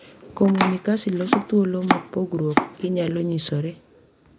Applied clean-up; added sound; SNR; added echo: none; Domestic sounds, home sounds; 3 dB; none.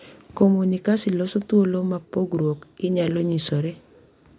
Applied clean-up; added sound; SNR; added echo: none; none; none; none.